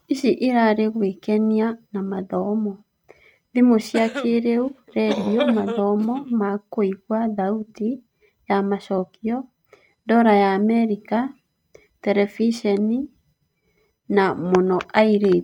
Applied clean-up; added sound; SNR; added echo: neural mask model RNNoise.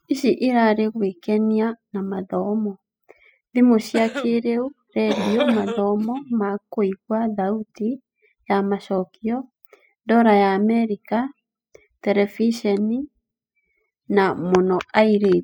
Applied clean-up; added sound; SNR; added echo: classical method spectral subtraction.